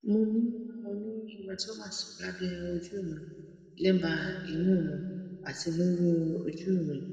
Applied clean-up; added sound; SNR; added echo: none; none; none; reverberation time 1.8 s.